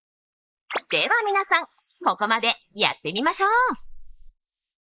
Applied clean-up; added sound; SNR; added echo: neural mask model Resemble Enhance denoiser.